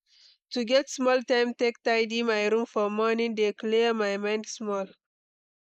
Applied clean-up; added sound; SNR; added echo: neural mask model Resemble Enhance denoiser.